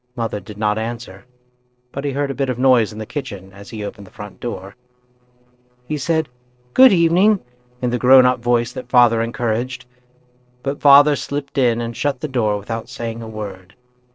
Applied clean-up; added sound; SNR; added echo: neural separator model SepFormer DNS4.